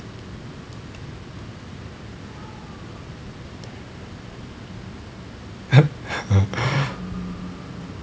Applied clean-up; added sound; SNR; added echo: none; none; none; none.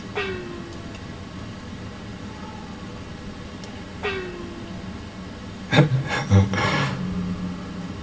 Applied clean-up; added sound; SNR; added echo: none; Gong; 13 dB; reverberation time 1.7 s.